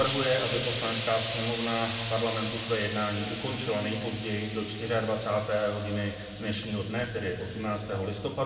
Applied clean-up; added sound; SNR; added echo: none; Explosion; 9 dB; reverberation time 1.9 s.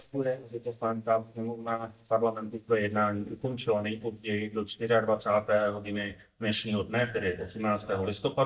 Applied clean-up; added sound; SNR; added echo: neural mask model DeepFilterNet 3.